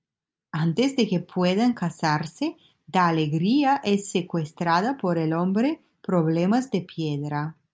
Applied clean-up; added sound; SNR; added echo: none; none; none; none.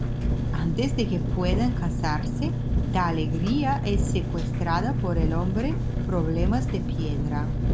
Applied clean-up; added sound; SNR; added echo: none; Engine; -4 dB; none.